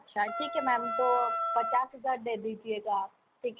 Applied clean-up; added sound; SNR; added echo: none; Wind instrument, woodwind instrument; 2 dB; none.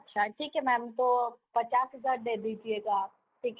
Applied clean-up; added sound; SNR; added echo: neural mask model Resemble Enhance denoiser.